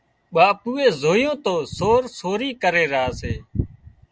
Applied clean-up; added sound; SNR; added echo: none; none; none; none.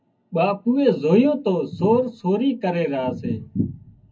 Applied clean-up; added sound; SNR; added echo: none; none; none; reverberation time 0.4 s.